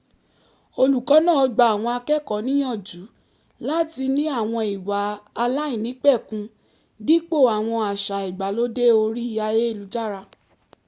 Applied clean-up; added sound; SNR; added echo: none; none; none; none.